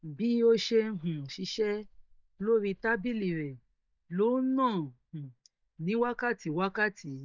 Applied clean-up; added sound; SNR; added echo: neural mask model DeepFilterNet 3.